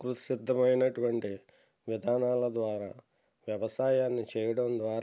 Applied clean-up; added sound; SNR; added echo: none; none; none; none.